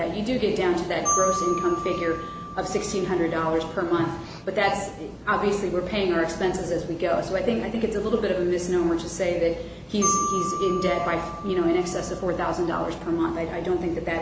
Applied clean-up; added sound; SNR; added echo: none; Marimba, xylophone; 9 dB; none.